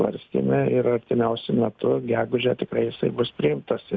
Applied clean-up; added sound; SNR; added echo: none; none; none; none.